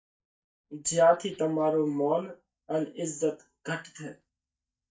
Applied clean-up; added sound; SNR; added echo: neural mask model DeepFilterNet 3.